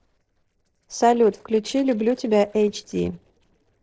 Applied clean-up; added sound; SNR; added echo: neural separator model SepFormer DNS4.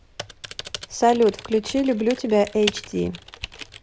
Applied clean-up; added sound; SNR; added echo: none; Typing; 14 dB; none.